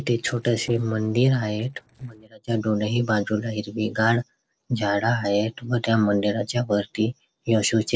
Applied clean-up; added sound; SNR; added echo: neural separator model SepFormer DNS4.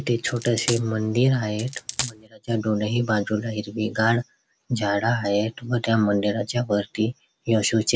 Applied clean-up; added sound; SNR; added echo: none; Coin (dropping); 9 dB; none.